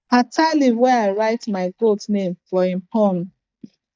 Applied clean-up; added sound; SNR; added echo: neural mask model DeepFilterNet 3.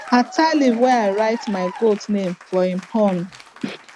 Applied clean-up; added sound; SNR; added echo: none; Applause / Cheering; 17 dB; none.